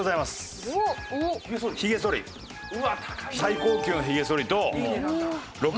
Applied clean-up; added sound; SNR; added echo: none; Wind instrument, woodwind instrument; 17 dB; none.